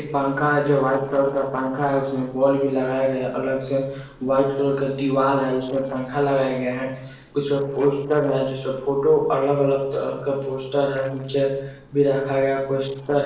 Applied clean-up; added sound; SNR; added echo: neural separator model SepFormer DNS4.